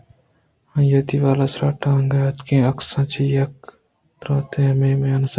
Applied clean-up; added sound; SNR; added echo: none; none; none; none.